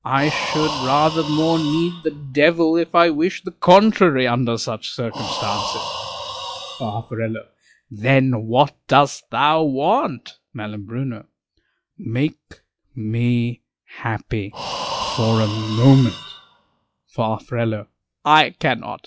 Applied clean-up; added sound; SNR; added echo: classical method log-MMSE.